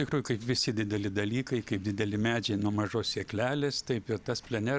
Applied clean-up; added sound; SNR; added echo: none; none; none; none.